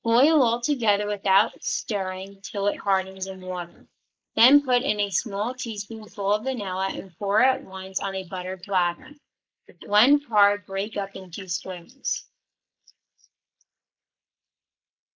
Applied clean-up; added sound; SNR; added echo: neural mask model Resemble Enhance denoiser.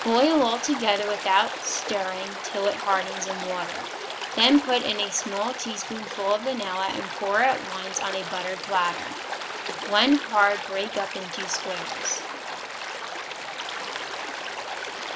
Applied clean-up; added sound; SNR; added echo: none; Stream; 7 dB; none.